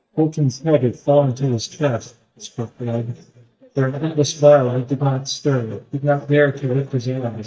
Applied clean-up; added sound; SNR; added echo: neural mask model DeepFilterNet 3.